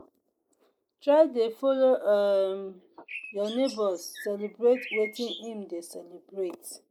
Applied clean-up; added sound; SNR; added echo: neural mask model Resemble Enhance denoiser.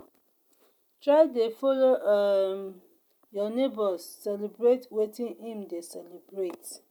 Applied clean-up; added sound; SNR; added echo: none; none; none; none.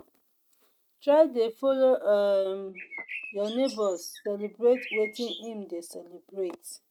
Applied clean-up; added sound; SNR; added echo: neural mask model RNNoise.